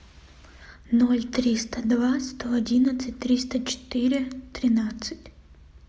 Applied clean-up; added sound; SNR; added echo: none; none; none; none.